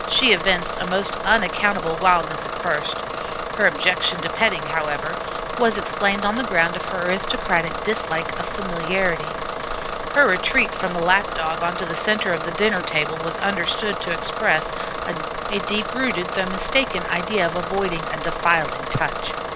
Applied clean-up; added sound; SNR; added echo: none; Bus / Engine; 4 dB; none.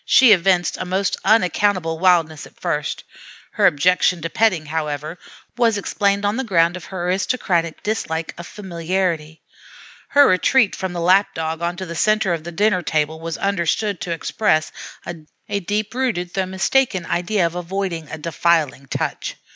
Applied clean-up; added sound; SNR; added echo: none; none; none; none.